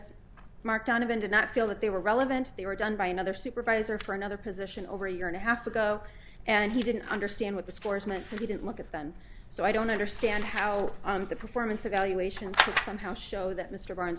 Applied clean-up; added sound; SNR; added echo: none; none; none; none.